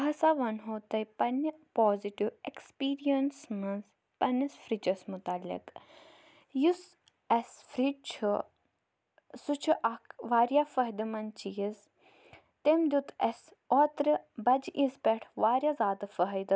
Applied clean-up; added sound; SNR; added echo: none; none; none; none.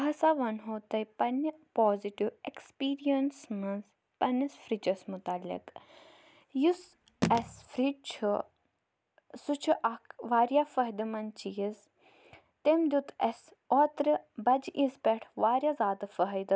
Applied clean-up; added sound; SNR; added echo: none; Telephone; 5 dB; none.